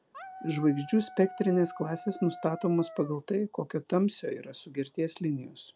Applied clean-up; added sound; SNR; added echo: none; Dog; 15 dB; none.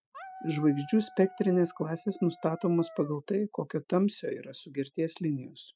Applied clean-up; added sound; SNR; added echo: classical method spectral subtraction.